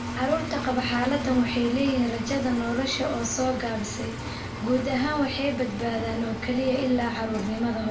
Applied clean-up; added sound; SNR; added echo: none; Engine; 6 dB; reverberation time 0.3 s.